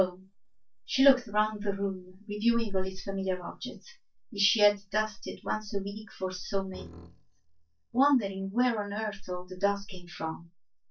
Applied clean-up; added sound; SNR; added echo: neural mask model DeepFilterNet 3.